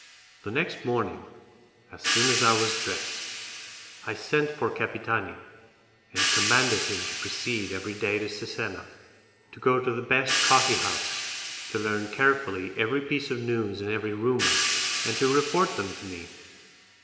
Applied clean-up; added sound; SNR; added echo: none; Crash cymbal / Hi-hat; 3 dB; reverberation time 3.0 s.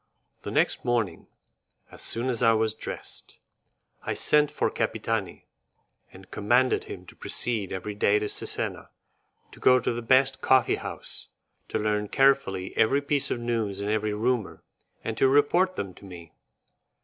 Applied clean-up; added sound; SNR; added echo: none; none; none; none.